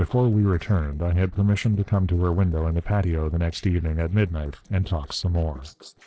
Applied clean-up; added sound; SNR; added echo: neural separator model SepFormer DNS4.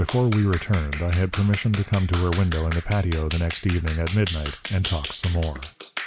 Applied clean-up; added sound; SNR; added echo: none; Clapping; 11 dB; none.